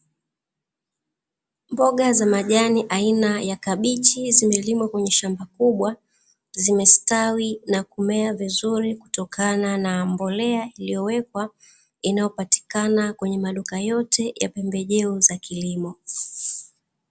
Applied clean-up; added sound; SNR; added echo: none; none; none; none.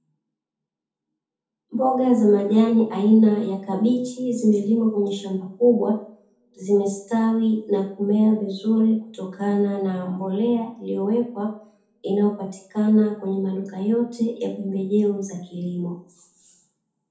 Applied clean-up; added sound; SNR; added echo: none; none; none; reverberation time 0.5 s.